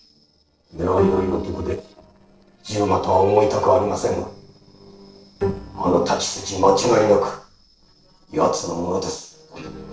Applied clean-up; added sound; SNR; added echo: neural separator model SepFormer DNS4.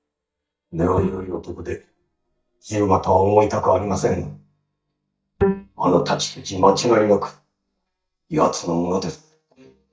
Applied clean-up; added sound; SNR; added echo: neural mask model DeepFilterNet 3.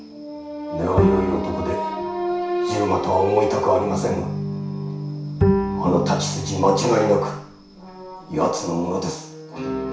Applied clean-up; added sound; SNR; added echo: none; Bowed string instrument; 5 dB; reverberation time 0.6 s.